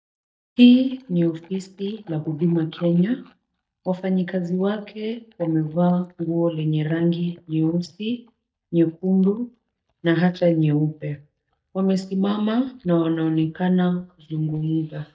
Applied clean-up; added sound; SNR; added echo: neural mask model DeepFilterNet 3.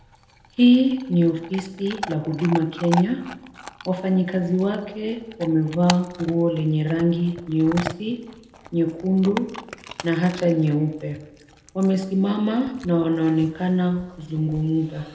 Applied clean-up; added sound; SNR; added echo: none; Chewing, mastication / Dog; 16 dB; reverberation time 0.8 s.